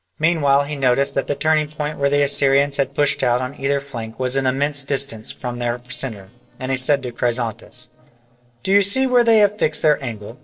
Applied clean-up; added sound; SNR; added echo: neural separator model SepFormer DNS4.